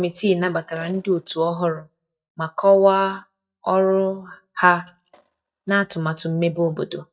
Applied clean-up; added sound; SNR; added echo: neural mask model DeepFilterNet 3.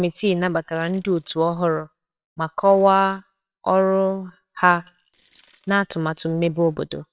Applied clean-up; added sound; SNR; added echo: neural separator model SepFormer WHAMR!.